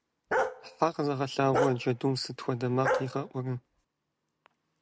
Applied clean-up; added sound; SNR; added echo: none; Bark; 3 dB; none.